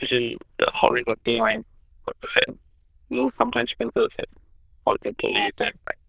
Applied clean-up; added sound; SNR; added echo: neural diffusion model UNIVERSE++.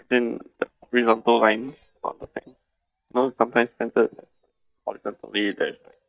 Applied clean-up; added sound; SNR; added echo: neural mask model DeepFilterNet 3.